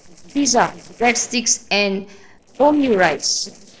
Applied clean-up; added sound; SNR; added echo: neural separator model SepFormer DNS4.